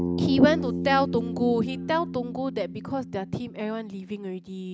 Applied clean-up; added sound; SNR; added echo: none; Bass guitar; 6 dB; none.